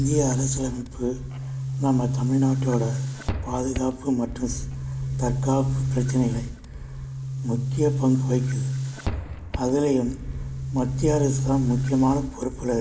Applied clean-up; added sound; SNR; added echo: none; Boom; 1 dB; none.